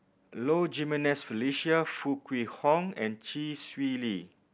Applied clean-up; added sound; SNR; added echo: none; none; none; none.